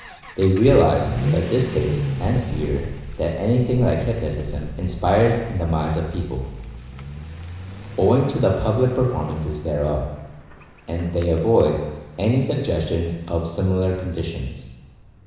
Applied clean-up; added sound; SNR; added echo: none; Accelerating, revving, vroom / Vehicle; 10 dB; reverberation time 1.0 s.